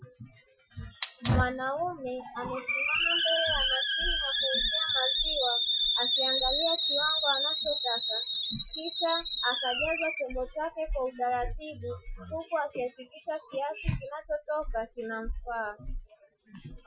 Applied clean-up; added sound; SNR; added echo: classical method Wiener filter.